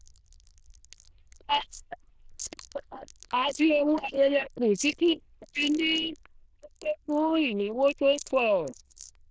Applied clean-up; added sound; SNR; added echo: neural diffusion model UNIVERSE++.